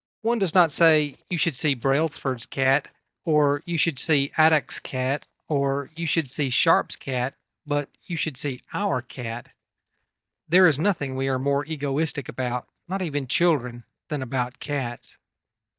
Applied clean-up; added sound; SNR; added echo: neural mask model DeepFilterNet 3.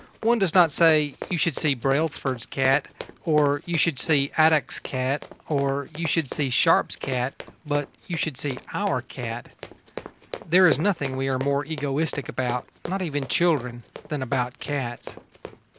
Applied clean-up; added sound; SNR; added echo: none; Run; 14 dB; none.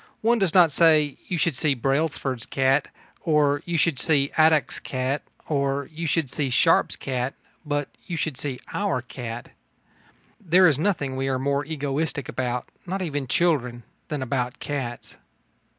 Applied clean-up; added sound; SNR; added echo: none; none; none; none.